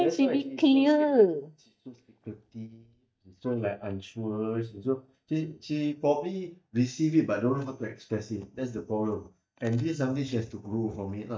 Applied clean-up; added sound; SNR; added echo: neural mask model DeepFilterNet 3.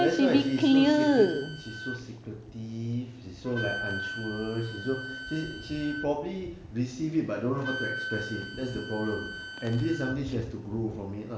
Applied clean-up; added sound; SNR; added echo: none; Wind instrument, woodwind instrument; 11 dB; none.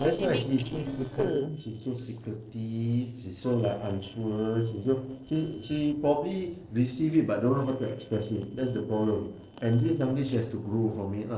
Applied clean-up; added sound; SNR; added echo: neural separator model SepFormer DNS4.